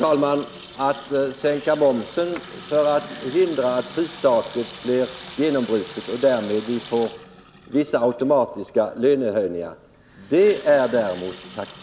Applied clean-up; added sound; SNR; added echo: none; Sink (filling or washing) / Water tap, faucet; 19 dB; none.